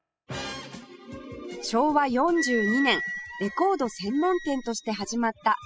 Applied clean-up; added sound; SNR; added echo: classical method spectral subtraction.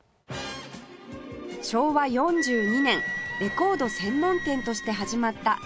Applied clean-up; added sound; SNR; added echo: none; Wind instrument, woodwind instrument; 9 dB; none.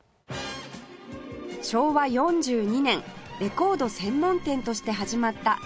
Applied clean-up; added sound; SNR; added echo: none; none; none; none.